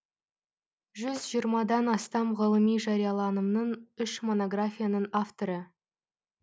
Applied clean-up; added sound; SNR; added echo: none; none; none; none.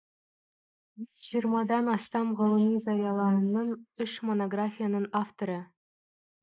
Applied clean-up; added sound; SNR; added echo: neural mask model Resemble Enhance denoiser.